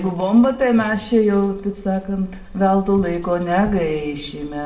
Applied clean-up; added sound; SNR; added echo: none; Car; 16 dB; reverberation time 0.6 s.